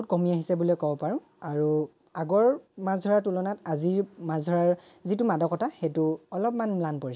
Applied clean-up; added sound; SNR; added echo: none; none; none; none.